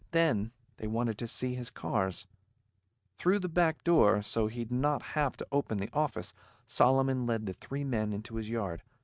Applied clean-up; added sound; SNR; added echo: neural mask model RNNoise.